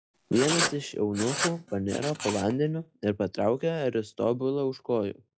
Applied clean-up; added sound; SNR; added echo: classical method log-MMSE.